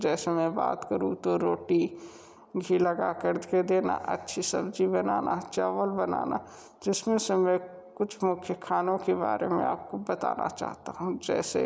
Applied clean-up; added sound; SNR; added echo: none; none; none; none.